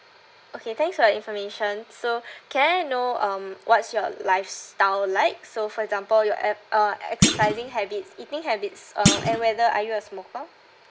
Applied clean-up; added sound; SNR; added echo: none; Thump, thud; 1 dB; none.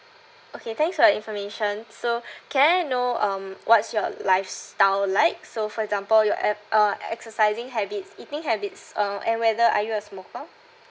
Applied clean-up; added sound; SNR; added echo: none; none; none; none.